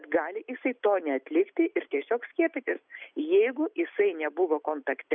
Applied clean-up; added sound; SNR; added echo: none; none; none; none.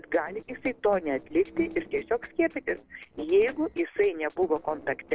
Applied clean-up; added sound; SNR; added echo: neural separator model SepFormer DNS4.